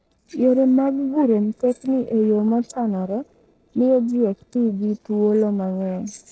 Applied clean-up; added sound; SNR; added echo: neural separator model SepFormer DNS4.